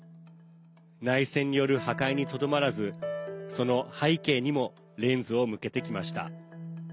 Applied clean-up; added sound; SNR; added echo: none; none; none; none.